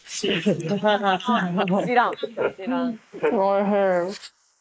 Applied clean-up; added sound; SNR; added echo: neural mask model Resemble Enhance denoiser.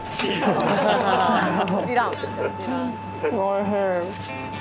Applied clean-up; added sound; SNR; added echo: none; Wind instrument, woodwind instrument; 14 dB; none.